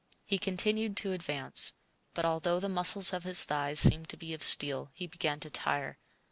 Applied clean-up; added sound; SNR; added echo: none; none; none; none.